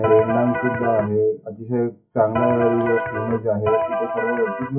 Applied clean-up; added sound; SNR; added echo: classical method WPE with log-MMSE.